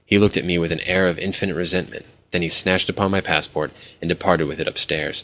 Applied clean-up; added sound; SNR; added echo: none; none; none; none.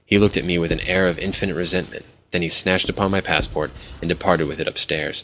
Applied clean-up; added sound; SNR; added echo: none; Writing; 14 dB; none.